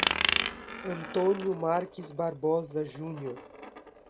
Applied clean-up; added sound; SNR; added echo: none; Coin (dropping); 3 dB; none.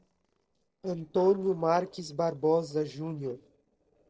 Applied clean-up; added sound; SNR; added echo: neural separator model SepFormer DNS4.